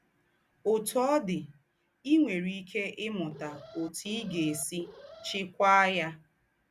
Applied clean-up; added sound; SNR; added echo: none; Alarm; 19 dB; none.